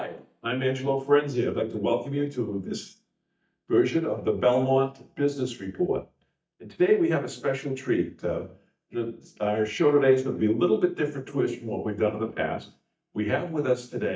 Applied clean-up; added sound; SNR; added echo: neural mask model DeepFilterNet 3.